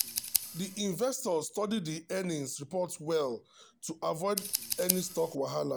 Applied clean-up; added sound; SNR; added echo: none; Scissors; 6 dB; none.